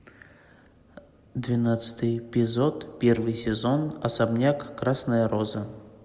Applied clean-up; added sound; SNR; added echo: none; none; none; none.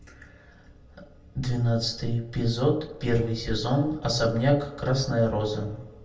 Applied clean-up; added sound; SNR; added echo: none; none; none; reverberation time 0.3 s.